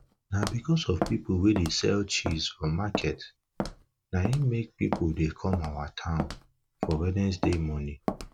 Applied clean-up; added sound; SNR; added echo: none; Walk, footsteps; 8 dB; none.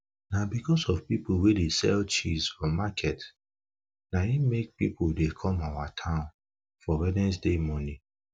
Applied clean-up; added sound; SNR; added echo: none; none; none; none.